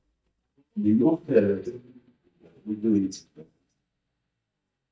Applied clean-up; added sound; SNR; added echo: neural mask model DeepFilterNet 3.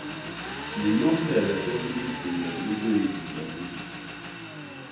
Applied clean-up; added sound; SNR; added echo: none; Engine; 7 dB; reverberation time 0.9 s.